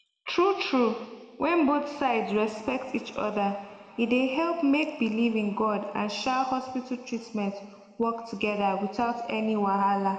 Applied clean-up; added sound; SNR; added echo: none; none; none; reverberation time 1.9 s.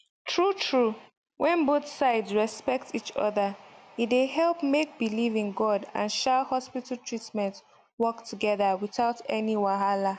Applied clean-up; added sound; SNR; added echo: none; none; none; none.